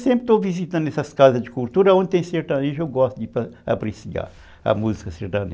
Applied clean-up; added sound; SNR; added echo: none; none; none; none.